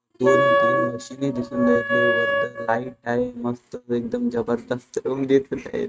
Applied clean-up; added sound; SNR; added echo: neural mask model RNNoise.